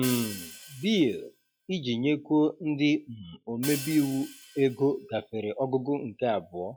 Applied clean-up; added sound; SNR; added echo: classical method log-MMSE.